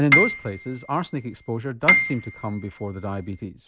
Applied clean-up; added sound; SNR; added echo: none; Piano; -3 dB; none.